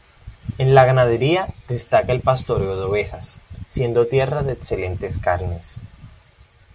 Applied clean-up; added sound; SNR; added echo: none; none; none; none.